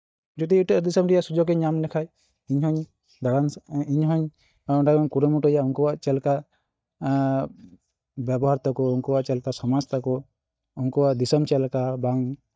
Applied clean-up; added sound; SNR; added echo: neural mask model DeepFilterNet 3.